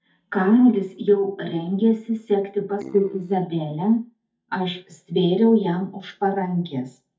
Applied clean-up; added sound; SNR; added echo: neural mask model DeepFilterNet 3.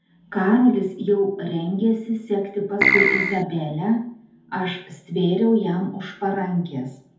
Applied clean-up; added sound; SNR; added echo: none; Keyboard (musical); -4 dB; reverberation time 0.6 s.